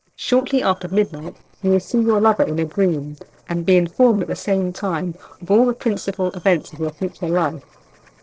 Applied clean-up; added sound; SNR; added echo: neural separator model SepFormer DNS4.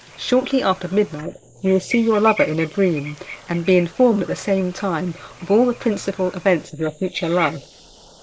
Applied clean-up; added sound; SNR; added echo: neural mask model Resemble Enhance denoiser.